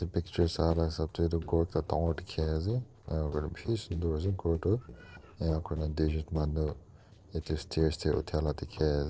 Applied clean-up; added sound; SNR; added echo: neural separator model SepFormer DNS4.